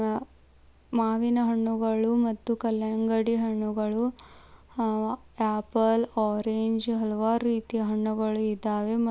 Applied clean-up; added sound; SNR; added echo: none; none; none; none.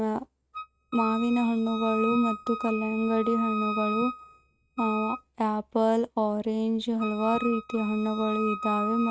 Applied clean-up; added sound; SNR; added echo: neural mask model RNNoise.